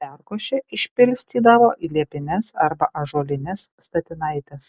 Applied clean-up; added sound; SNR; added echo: none; none; none; none.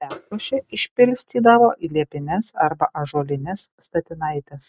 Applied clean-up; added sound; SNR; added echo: neural mask model RNNoise.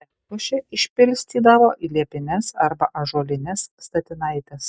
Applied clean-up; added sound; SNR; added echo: neural mask model DeepFilterNet 3.